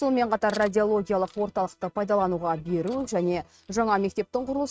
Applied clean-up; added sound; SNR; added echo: neural mask model RNNoise.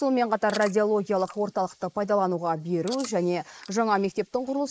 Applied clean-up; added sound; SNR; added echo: neural mask model Resemble Enhance denoiser.